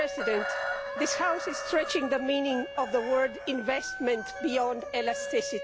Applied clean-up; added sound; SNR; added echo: none; Wind instrument, woodwind instrument + Chicken, rooster; 6 dB; none.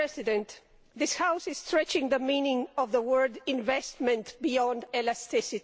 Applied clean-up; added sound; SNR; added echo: none; none; none; none.